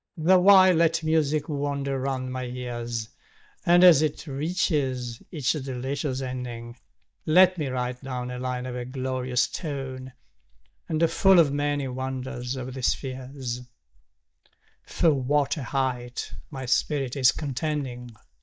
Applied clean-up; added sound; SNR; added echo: neural mask model DeepFilterNet 3.